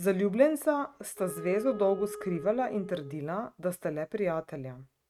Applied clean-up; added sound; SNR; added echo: neural mask model RNNoise.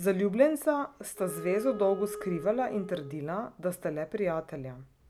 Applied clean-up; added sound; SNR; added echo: none; Wind instrument, woodwind instrument; 13 dB; none.